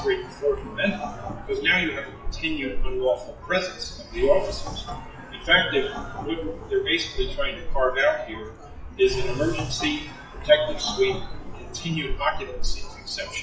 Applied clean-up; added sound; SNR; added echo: classical method WPE with log-MMSE.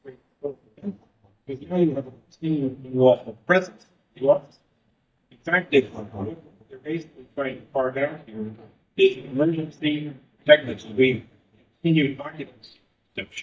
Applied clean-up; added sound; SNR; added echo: neural mask model DeepFilterNet 3.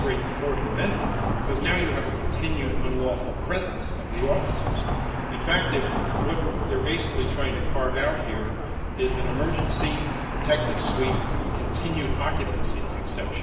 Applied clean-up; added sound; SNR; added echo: none; Traffic noise, roadway noise; -3 dB; reverberation time 1.6 s.